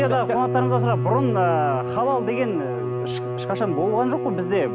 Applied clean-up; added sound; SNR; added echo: none; Bowed string instrument; 2 dB; none.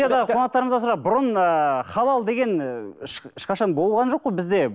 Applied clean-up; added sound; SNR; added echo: none; none; none; none.